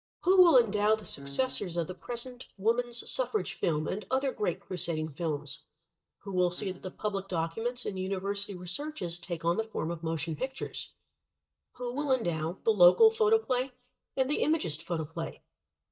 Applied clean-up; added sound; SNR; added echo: neural mask model DeepFilterNet 3.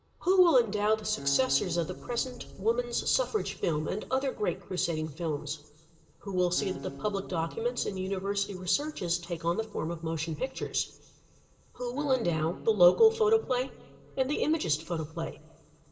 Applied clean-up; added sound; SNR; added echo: none; Acoustic guitar; 19 dB; reverberation time 2.4 s.